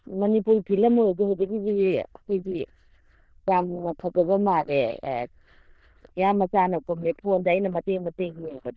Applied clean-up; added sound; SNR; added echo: neural diffusion model UNIVERSE++.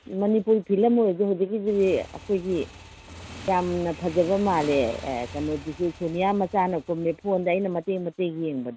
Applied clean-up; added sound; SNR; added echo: none; Motorcycle / Engine; 18 dB; none.